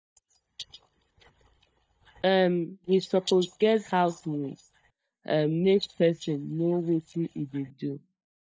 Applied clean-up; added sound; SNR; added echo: neural mask model DeepFilterNet 3.